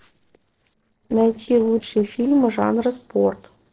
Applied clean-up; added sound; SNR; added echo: neural separator model SepFormer DNS4.